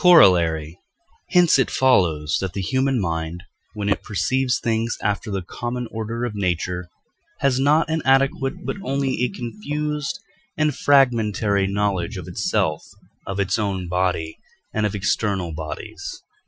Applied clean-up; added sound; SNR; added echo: classical method Wiener filter.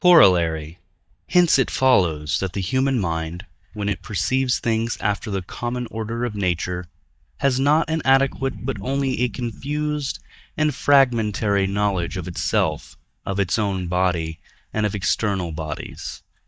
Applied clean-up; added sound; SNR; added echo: neural mask model DeepFilterNet 3.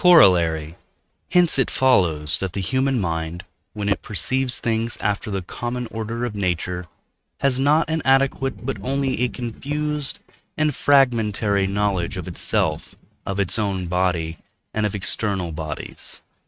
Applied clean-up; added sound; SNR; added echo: neural mask model RNNoise.